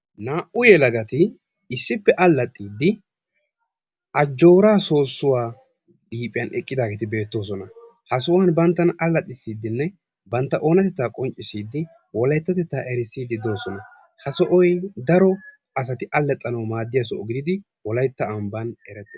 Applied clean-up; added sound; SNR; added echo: none; none; none; none.